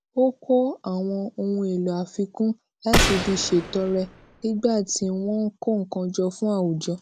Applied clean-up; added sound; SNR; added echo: none; Gunshot, gunfire; 2 dB; none.